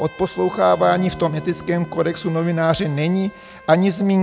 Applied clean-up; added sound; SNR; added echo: none; Trumpet + Bowed string instrument; 19 dB; none.